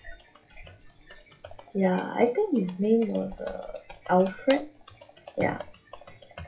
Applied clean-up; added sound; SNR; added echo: classical method WPE with log-MMSE.